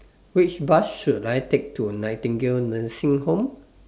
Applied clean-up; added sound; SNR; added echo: none; none; none; none.